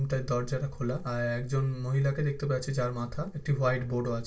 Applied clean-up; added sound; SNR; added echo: none; none; none; reverberation time 0.2 s.